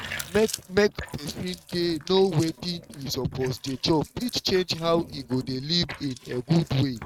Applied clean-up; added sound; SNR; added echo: neural mask model RNNoise.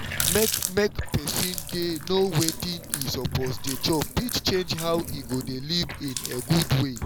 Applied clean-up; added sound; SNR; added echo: none; Water tap, faucet; 5 dB; none.